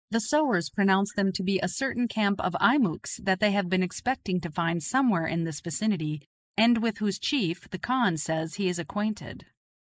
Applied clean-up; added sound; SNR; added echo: neural mask model Resemble Enhance denoiser.